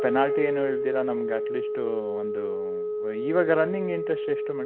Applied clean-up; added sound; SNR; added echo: none; Wind instrument, woodwind instrument; 0 dB; none.